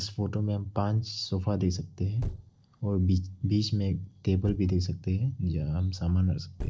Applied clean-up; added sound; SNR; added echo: neural separator model SepFormer DNS4.